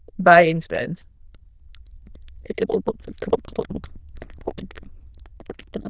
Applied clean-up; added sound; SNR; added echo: neural diffusion model UNIVERSE++.